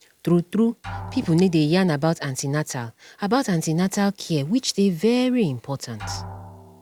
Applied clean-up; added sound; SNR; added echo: none; Drum; 19 dB; none.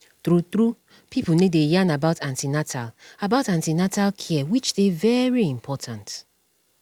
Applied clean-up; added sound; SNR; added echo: none; none; none; none.